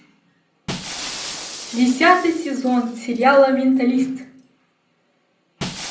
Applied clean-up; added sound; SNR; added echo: none; Shatter; 15 dB; reverberation time 0.6 s.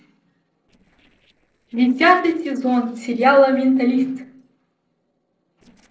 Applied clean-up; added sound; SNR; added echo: neural separator model SepFormer DNS4.